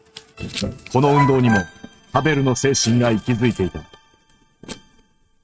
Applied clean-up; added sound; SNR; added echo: neural mask model RNNoise.